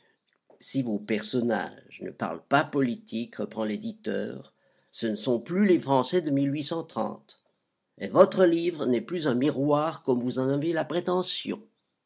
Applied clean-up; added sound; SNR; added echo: none; none; none; none.